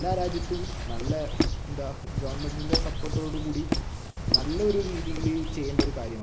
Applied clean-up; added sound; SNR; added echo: none; Squeak + Bird; -3 dB; none.